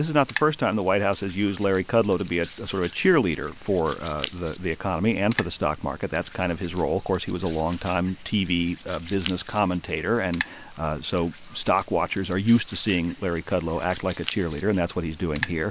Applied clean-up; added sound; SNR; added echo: none; Hands; 16 dB; none.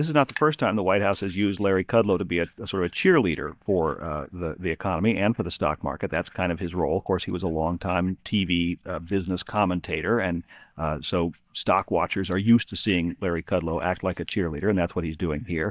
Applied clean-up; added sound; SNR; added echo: neural mask model DeepFilterNet 3.